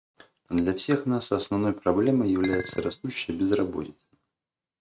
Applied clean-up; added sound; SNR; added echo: neural mask model RNNoise.